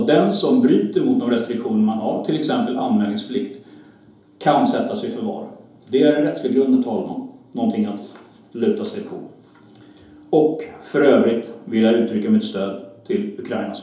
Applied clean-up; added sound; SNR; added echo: none; none; none; reverberation time 2.8 s.